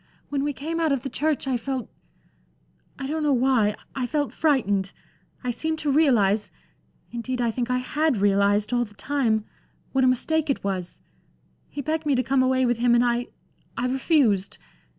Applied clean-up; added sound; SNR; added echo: none; none; none; none.